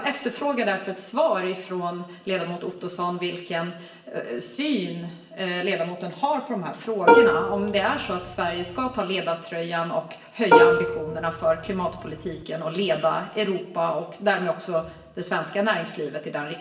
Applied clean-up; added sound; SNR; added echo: none; Plucked string instrument; -5 dB; reverberation time 1.0 s.